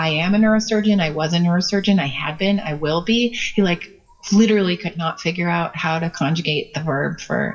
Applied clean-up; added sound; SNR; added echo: classical method WPE with log-MMSE.